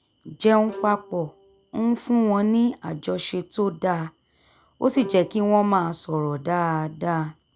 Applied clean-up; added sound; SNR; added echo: none; Bowed string instrument; 20 dB; none.